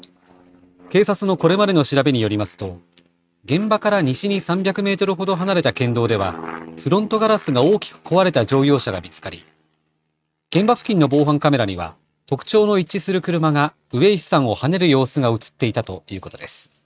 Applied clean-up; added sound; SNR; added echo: neural mask model RNNoise.